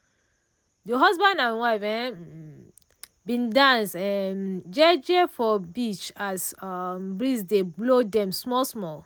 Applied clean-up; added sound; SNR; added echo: none; none; none; none.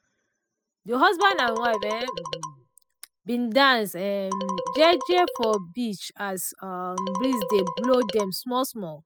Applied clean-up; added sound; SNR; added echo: classical method spectral subtraction.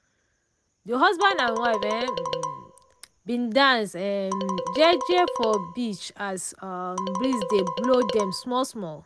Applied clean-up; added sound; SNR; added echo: none; Marimba, xylophone; 6 dB; none.